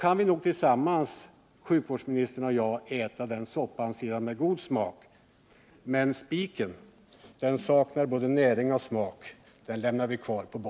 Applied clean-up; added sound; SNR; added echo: none; none; none; none.